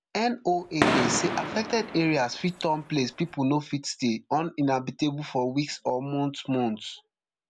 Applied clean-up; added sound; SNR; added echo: none; Fireworks; 3 dB; none.